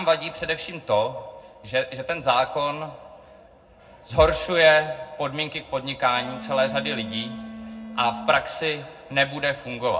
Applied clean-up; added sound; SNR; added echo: none; Electric guitar; 11 dB; reverberation time 0.3 s.